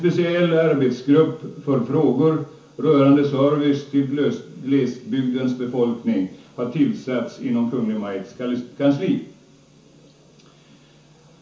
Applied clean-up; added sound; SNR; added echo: none; none; none; reverberation time 0.9 s.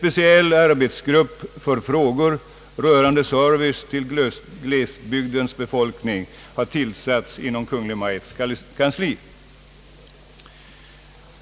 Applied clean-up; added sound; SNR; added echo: none; none; none; none.